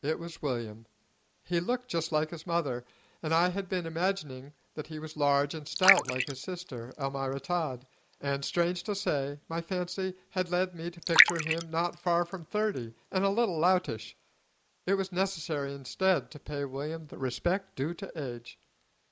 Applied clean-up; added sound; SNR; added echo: neural mask model Resemble Enhance denoiser.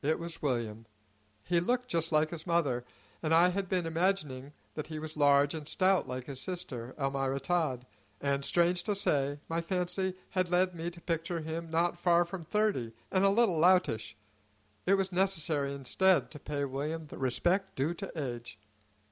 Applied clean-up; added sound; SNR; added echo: none; none; none; none.